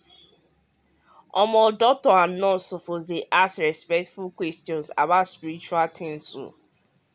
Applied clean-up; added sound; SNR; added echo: none; none; none; none.